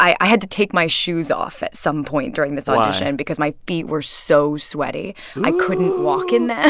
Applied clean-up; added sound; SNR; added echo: none; none; none; none.